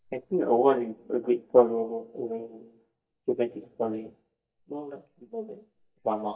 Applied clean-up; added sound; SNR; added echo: neural mask model DeepFilterNet 3.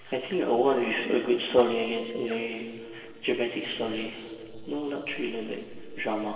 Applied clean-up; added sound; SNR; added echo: neural separator model SepFormer DNS4.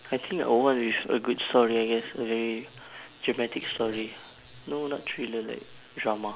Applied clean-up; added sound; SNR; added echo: none; none; none; none.